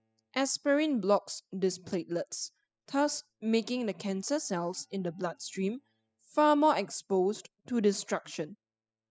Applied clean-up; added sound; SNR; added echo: classical method spectral subtraction.